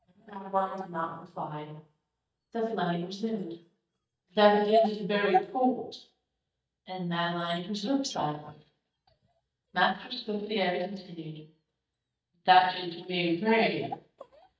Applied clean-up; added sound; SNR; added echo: neural mask model DeepFilterNet 3.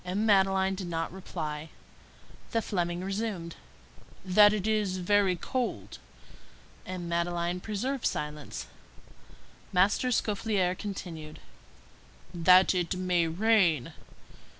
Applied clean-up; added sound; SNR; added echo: none; none; none; none.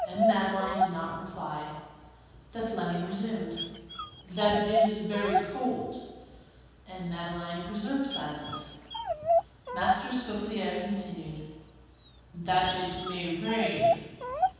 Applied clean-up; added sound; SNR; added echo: none; Dog; 1 dB; reverberation time 1.2 s.